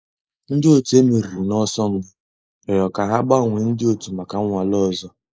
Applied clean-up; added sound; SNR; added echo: neural mask model Resemble Enhance denoiser.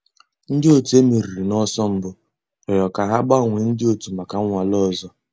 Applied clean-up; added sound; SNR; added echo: none; none; none; none.